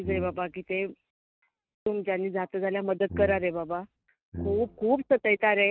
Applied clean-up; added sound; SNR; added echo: neural mask model RNNoise.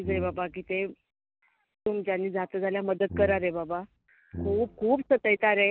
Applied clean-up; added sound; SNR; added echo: none; Brass instrument; 11 dB; none.